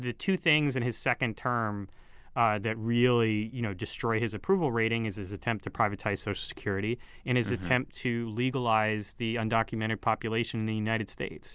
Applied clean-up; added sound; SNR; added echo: none; none; none; none.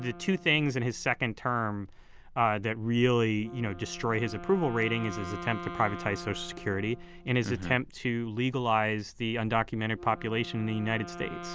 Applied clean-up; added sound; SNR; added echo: none; Wind instrument, woodwind instrument; 15 dB; none.